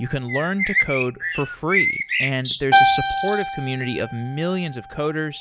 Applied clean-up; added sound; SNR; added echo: none; Bird + Keyboard (musical); -2 dB; none.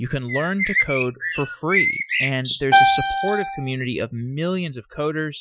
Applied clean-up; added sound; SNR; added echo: classical method Wiener filter.